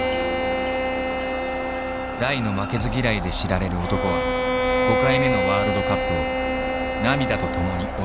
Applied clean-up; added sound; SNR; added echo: none; Bowed string instrument; 0 dB; none.